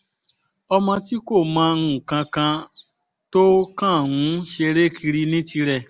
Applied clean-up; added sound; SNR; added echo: none; none; none; none.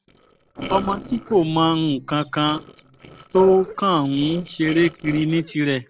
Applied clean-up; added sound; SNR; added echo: neural separator model SepFormer DNS4.